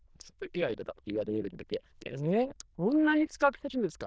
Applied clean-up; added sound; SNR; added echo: neural diffusion model UNIVERSE++.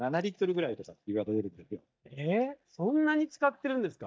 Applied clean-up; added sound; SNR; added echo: neural mask model DeepFilterNet 3.